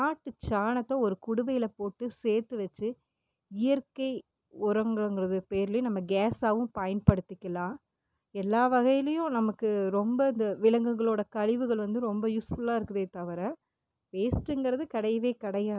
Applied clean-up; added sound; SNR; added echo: none; none; none; none.